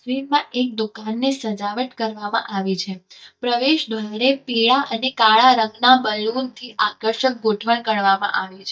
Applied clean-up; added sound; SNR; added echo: neural mask model DeepFilterNet 3.